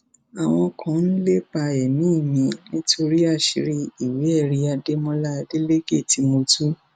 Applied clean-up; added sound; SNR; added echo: none; none; none; none.